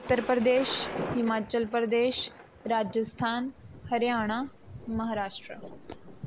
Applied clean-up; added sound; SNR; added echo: none; Thunder; 12 dB; none.